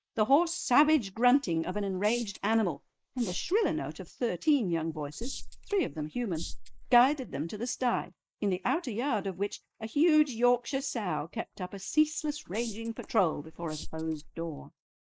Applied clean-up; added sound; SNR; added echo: neural mask model Resemble Enhance denoiser.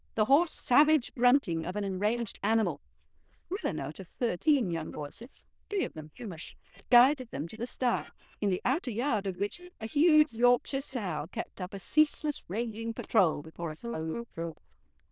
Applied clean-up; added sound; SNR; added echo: neural diffusion model UNIVERSE++.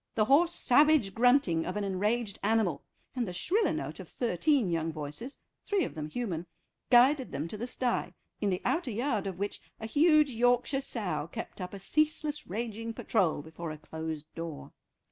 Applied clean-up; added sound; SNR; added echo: none; none; none; none.